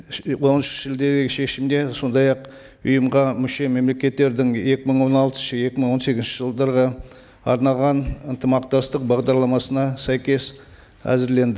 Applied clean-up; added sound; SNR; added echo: none; none; none; none.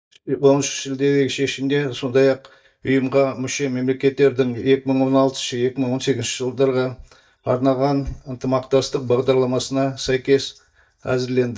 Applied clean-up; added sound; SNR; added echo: neural mask model DeepFilterNet 3.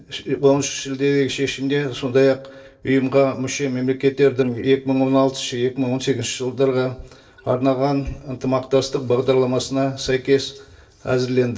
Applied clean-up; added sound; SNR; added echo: neural separator model SepFormer DNS4.